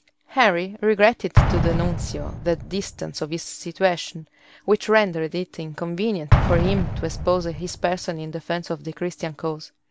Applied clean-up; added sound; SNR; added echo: none; Explosion; 2 dB; none.